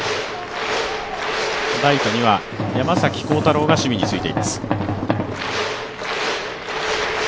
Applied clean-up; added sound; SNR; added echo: none; none; none; none.